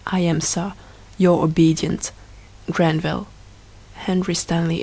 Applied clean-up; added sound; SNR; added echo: none; none; none; none.